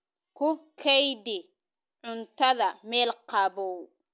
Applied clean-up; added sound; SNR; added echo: none; none; none; none.